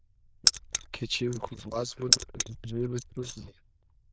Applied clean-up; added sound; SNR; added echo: neural diffusion model UNIVERSE++.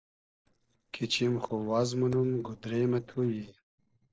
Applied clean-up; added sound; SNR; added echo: neural separator model SepFormer DNS4.